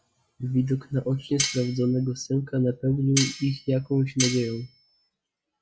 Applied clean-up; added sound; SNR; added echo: classical method log-MMSE.